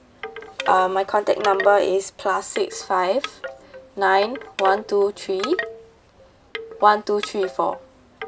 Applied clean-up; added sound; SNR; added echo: none; Wind chime / Wood; 12 dB; none.